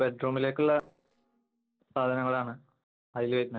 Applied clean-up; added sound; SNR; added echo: neural separator model SepFormer DNS4.